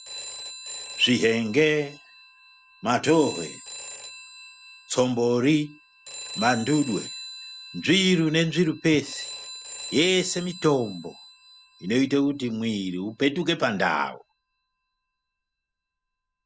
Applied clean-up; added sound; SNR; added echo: none; Telephone; 15 dB; none.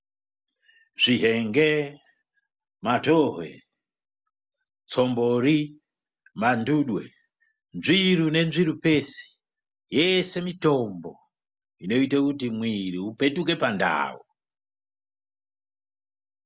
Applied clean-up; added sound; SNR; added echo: none; none; none; none.